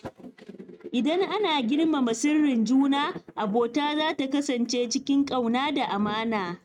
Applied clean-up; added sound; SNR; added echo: neural mask model RNNoise.